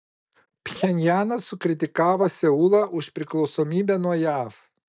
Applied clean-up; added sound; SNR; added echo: neural mask model DeepFilterNet 3.